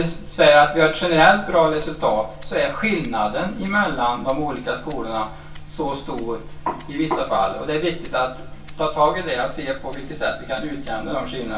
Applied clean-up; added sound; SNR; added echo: none; Rattle (instrument); 19 dB; reverberation time 0.2 s.